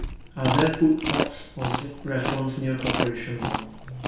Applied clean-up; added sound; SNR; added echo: none; Chewing, mastication; 2 dB; reverberation time 0.6 s.